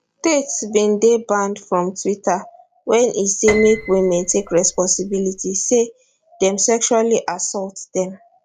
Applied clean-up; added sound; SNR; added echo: none; Piano; 12 dB; none.